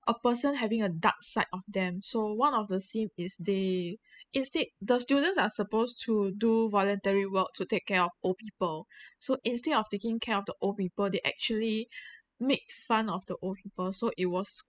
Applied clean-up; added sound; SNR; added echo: classical method spectral subtraction.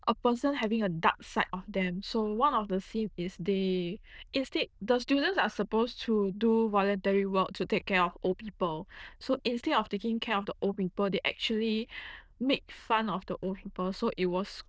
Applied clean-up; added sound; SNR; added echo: neural diffusion model UNIVERSE++.